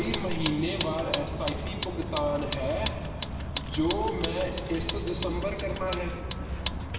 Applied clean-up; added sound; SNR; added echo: none; Vehicle; 2 dB; reverberation time 2.7 s.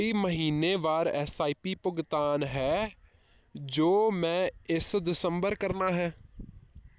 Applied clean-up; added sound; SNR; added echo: none; none; none; none.